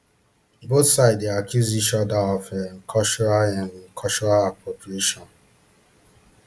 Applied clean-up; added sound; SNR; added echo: none; none; none; none.